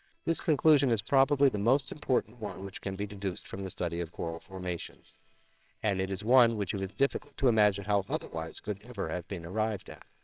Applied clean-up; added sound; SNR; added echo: neural separator model SepFormer WHAMR!.